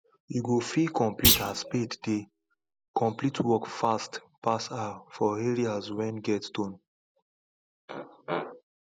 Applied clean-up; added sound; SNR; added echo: none; Thump, thud; -2 dB; none.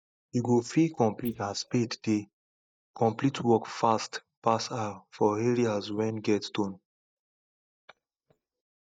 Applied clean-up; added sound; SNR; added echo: neural mask model DeepFilterNet 3.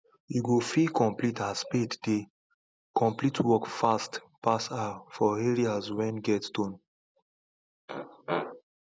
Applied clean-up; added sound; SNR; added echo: none; none; none; none.